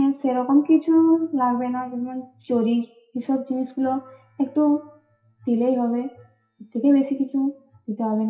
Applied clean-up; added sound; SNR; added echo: classical method WPE with log-MMSE.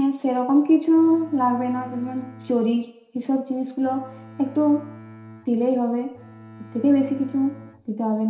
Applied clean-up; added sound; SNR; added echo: none; Bowed string instrument; 20 dB; reverberation time 0.7 s.